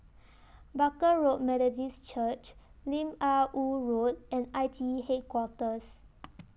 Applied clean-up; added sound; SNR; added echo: none; none; none; none.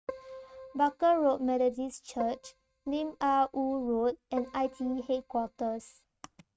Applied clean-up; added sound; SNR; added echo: neural mask model RNNoise.